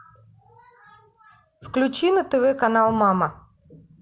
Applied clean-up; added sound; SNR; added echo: none; none; none; none.